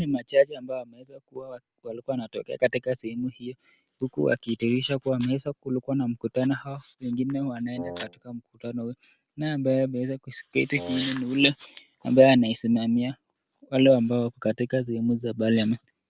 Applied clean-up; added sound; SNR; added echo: none; Wind instrument, woodwind instrument; 14 dB; none.